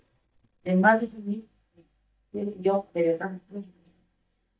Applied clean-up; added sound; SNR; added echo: neural mask model DeepFilterNet 3.